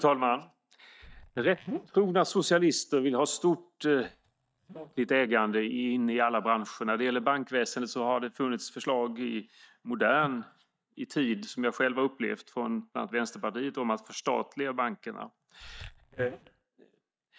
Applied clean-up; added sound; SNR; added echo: neural mask model DeepFilterNet 3.